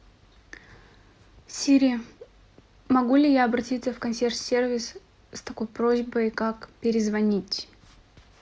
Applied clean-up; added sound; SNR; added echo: none; none; none; none.